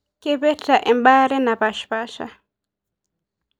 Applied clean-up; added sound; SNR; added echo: none; none; none; none.